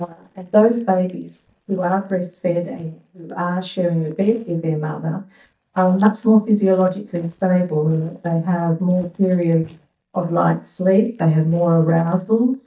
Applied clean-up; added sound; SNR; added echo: neural mask model DeepFilterNet 3.